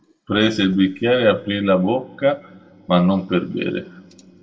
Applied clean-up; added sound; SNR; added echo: none; none; none; reverberation time 1.6 s.